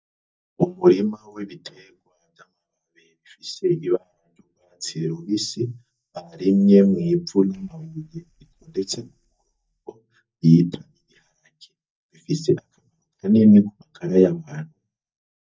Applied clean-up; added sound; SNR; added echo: neural mask model DeepFilterNet 3.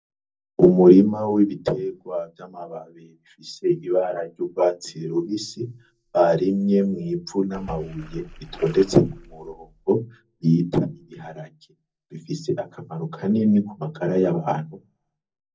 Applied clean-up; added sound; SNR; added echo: neural separator model SepFormer DNS4.